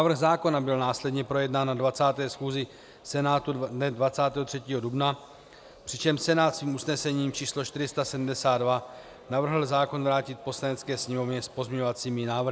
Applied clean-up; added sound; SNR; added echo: none; none; none; none.